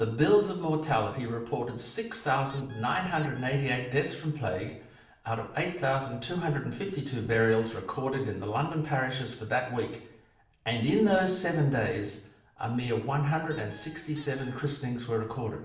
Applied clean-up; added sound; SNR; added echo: none; Squeak; 15 dB; reverberation time 0.6 s.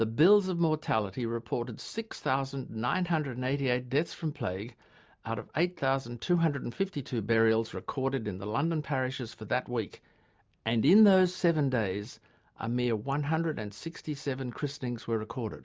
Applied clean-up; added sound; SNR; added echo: none; none; none; none.